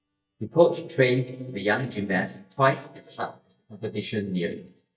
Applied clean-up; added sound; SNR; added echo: neural mask model DeepFilterNet 3.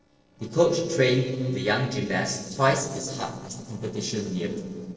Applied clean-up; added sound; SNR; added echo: neural separator model SepFormer DNS4.